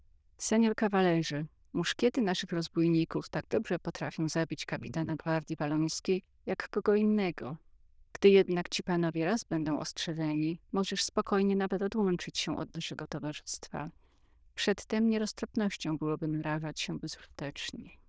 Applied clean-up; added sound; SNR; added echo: neural diffusion model UNIVERSE++.